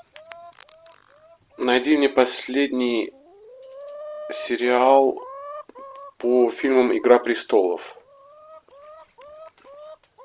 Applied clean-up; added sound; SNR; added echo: none; Chicken, rooster + Tambourine; 19 dB; none.